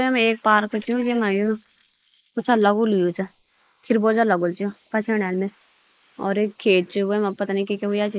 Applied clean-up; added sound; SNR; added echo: neural mask model Resemble Enhance denoiser.